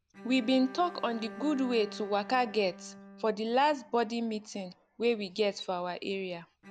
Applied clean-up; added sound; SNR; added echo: none; Bowed string instrument; 18 dB; none.